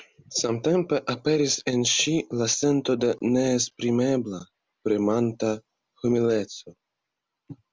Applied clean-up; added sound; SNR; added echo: none; none; none; none.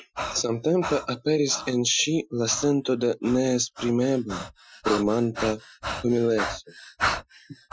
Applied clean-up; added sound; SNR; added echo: classical method Wiener filter.